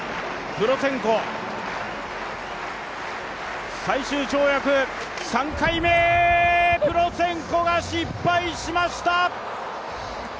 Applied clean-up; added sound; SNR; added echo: none; none; none; none.